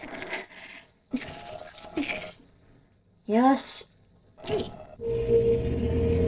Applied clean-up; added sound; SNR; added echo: neural separator model SepFormer DNS4.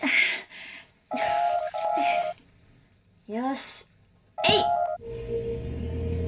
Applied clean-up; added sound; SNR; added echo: none; Piano; -5 dB; reverberation time 0.2 s.